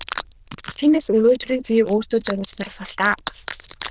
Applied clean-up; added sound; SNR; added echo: neural diffusion model UNIVERSE++.